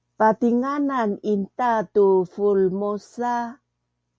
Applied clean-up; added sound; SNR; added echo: none; none; none; none.